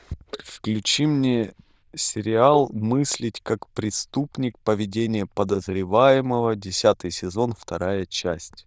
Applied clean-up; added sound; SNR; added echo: neural diffusion model UNIVERSE++.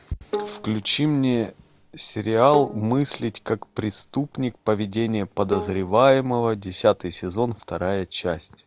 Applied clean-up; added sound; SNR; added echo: none; Bowed string instrument; 13 dB; none.